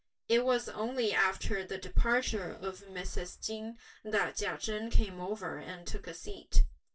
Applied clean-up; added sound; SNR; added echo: neural separator model SepFormer DNS4.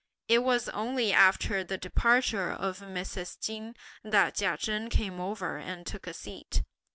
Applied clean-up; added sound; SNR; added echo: none; none; none; none.